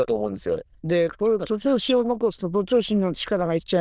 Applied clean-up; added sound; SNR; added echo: neural diffusion model UNIVERSE++.